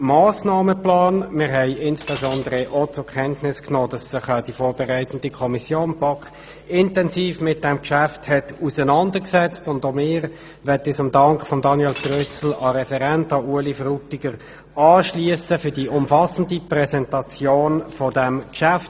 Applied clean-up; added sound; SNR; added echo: none; Shatter; 19 dB; none.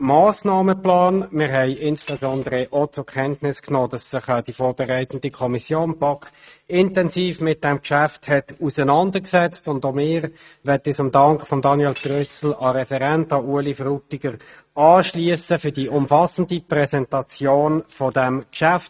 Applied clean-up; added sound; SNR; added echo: neural mask model RNNoise.